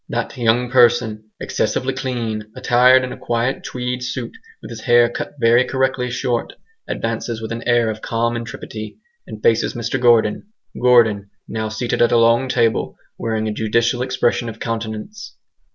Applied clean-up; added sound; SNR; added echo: none; none; none; none.